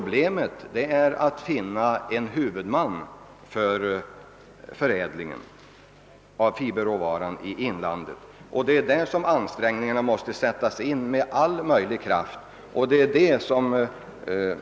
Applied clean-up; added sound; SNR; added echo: none; none; none; none.